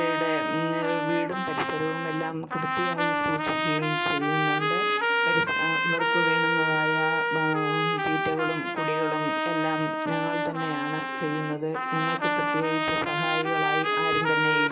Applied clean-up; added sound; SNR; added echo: none; Trumpet; -4 dB; reverberation time 0.8 s.